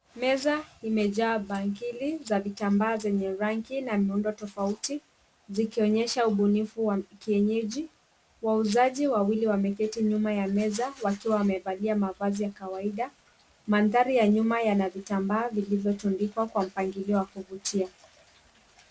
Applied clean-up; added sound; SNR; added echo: none; none; none; none.